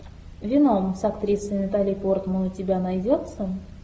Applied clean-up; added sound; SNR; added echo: none; none; none; none.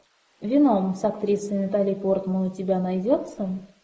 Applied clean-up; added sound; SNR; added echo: neural mask model Resemble Enhance denoiser.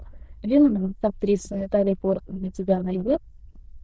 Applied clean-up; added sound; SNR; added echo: neural diffusion model UNIVERSE++.